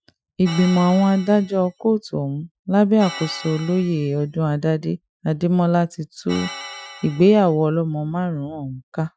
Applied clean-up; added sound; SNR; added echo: classical method Wiener filter.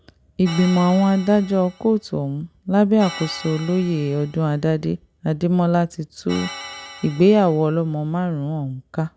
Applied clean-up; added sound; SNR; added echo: none; Organ; 18 dB; none.